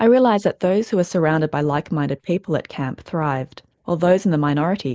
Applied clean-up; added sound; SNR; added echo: neural mask model Resemble Enhance denoiser.